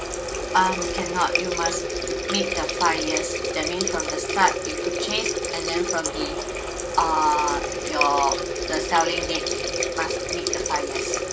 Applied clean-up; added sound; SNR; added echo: none; Water tap, faucet; 0 dB; none.